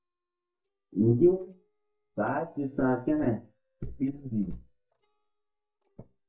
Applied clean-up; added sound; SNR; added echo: neural mask model DeepFilterNet 3.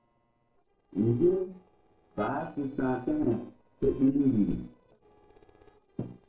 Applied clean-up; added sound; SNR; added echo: neural separator model SepFormer DNS4.